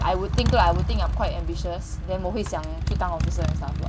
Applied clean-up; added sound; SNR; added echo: none; Motorcycle; -2 dB; none.